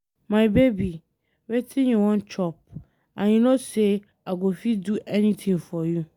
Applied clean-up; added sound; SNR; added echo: none; none; none; none.